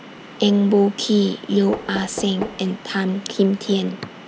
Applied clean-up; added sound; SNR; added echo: none; Knock; 15 dB; none.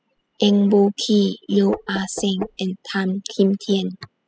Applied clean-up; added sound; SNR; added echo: classical method spectral subtraction.